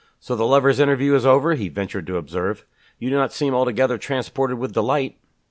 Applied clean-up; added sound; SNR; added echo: none; none; none; none.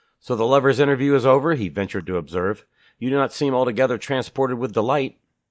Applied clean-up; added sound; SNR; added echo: neural mask model DeepFilterNet 3.